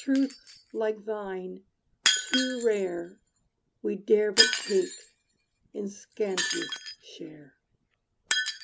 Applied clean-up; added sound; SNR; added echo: none; Shatter; 2 dB; none.